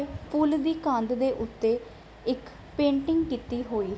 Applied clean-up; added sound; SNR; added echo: none; none; none; none.